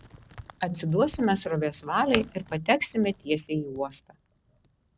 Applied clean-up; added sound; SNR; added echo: none; Crack; 17 dB; none.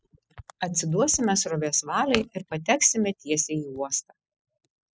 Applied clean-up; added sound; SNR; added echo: classical method spectral subtraction.